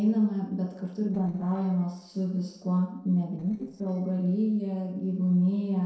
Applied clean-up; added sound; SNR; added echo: neural separator model SepFormer DNS4.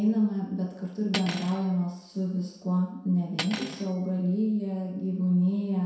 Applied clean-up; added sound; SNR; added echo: none; Cutlery, silverware; 13 dB; reverberation time 0.7 s.